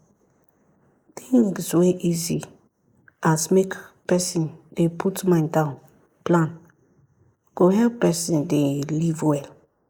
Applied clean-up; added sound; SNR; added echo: neural mask model Resemble Enhance denoiser.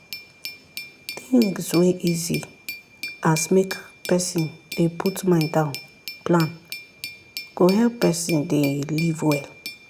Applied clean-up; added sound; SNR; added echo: none; Glass; 14 dB; none.